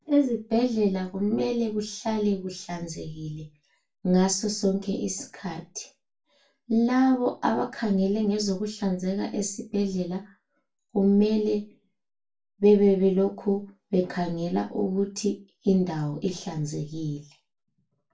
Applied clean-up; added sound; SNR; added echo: none; none; none; reverberation time 0.2 s.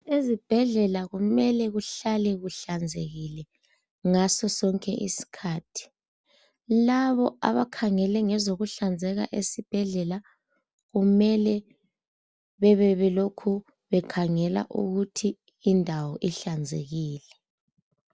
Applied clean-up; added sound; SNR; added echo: none; none; none; none.